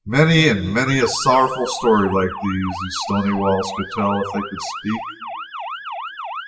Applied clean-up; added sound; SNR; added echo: classical method WPE with log-MMSE.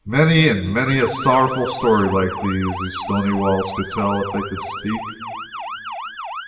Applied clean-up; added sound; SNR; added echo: none; Motor vehicle (road) / Siren; 10 dB; reverberation time 2.0 s.